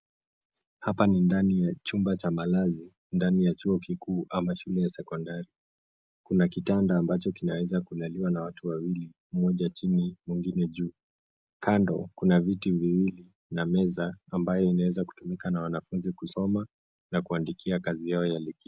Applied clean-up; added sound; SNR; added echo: none; none; none; none.